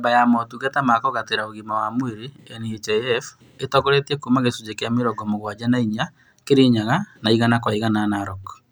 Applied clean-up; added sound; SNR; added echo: none; none; none; none.